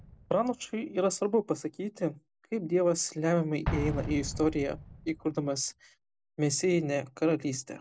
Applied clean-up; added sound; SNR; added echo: none; Explosion; 12 dB; none.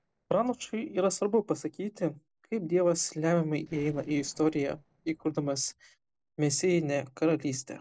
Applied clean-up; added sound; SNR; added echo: neural separator model SepFormer DNS4.